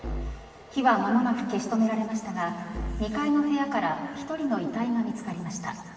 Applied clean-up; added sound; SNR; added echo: none; Musical instrument; 13 dB; reverberation time 2.3 s.